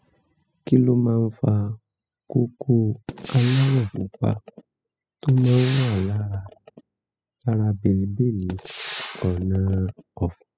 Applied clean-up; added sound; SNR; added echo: classical method spectral subtraction.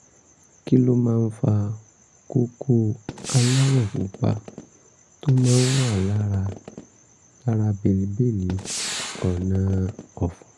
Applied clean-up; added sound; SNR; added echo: none; Gunshot, gunfire; 10 dB; none.